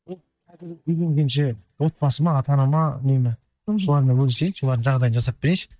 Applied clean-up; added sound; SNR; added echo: neural mask model DeepFilterNet 3.